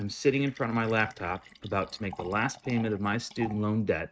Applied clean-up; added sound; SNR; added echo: neural mask model RNNoise.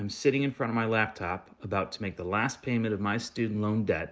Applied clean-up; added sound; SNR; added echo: none; none; none; none.